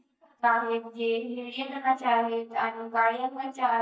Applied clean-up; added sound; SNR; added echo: neural mask model DeepFilterNet 3.